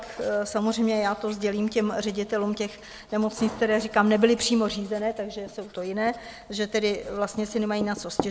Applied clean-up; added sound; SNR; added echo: none; Writing; 17 dB; none.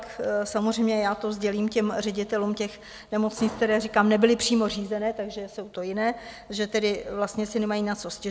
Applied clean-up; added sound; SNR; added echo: none; none; none; none.